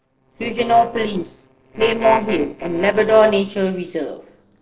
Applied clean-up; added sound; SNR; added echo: neural separator model SepFormer DNS4.